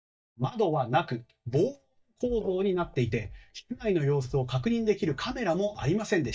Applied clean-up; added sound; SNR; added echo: neural mask model DeepFilterNet 3.